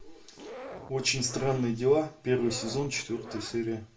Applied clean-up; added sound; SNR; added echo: none; Zipper (clothing); 16 dB; reverberation time 0.2 s.